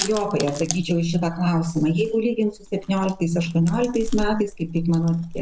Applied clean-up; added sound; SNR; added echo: none; Chewing, mastication; 11 dB; none.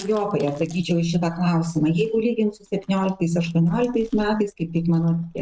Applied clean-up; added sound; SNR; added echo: neural mask model RNNoise.